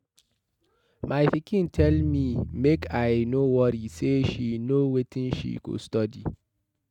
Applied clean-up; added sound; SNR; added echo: neural mask model RNNoise.